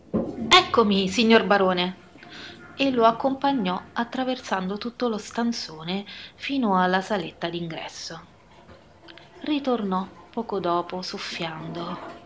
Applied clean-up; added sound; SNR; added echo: none; Toilet flush; 16 dB; none.